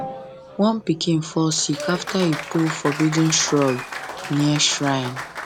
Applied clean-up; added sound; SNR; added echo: none; Applause; 10 dB; none.